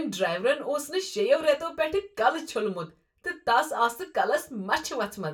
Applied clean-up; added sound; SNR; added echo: none; none; none; reverberation time 0.2 s.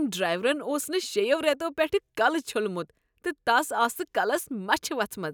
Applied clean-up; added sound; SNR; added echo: none; none; none; none.